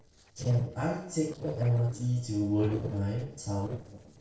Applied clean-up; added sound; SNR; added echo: neural separator model SepFormer DNS4.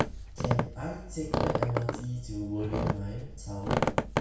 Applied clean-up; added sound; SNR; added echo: none; Squeak; -3 dB; reverberation time 0.6 s.